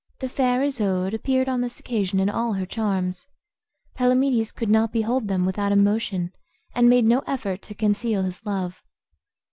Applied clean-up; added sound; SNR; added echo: none; none; none; none.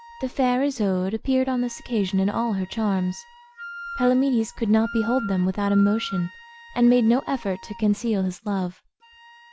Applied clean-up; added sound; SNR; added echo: none; Wind instrument, woodwind instrument; 18 dB; none.